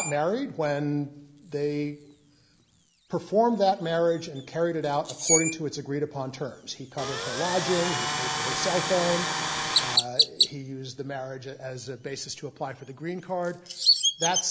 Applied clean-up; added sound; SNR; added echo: none; Tools + Chirp, tweet; 1 dB; none.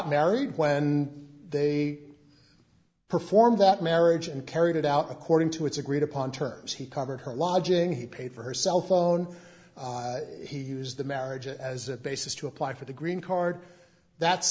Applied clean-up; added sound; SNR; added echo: none; none; none; none.